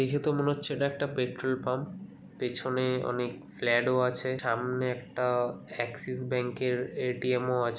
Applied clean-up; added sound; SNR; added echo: none; none; none; none.